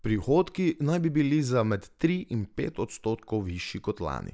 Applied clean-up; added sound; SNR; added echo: none; none; none; none.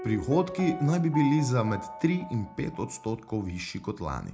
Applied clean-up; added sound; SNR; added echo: none; Piano; 12 dB; reverberation time 0.3 s.